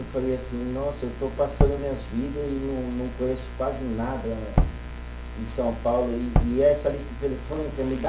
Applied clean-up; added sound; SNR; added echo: none; Tap / Bass drum; 0 dB; none.